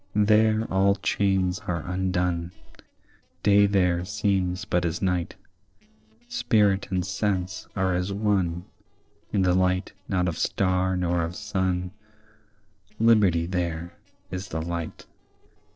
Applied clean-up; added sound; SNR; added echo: neural separator model SepFormer DNS4.